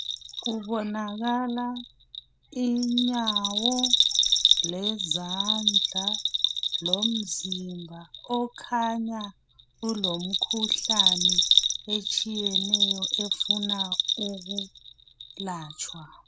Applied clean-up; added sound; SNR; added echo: none; Bell; -4 dB; none.